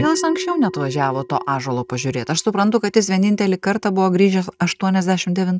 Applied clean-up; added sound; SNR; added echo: neural mask model RNNoise.